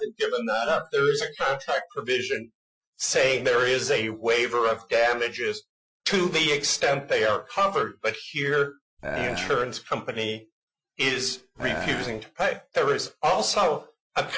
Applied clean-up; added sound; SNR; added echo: classical method Wiener filter.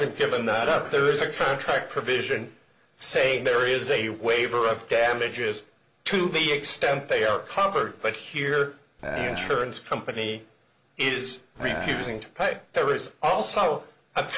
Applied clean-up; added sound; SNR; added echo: none; Burping, eructation; 7 dB; none.